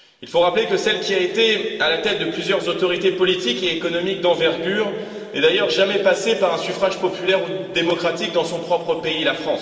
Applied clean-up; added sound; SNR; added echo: none; none; none; reverberation time 2.7 s.